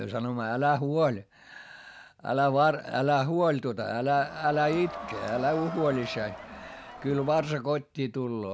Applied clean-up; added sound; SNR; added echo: none; Crowd; 12 dB; none.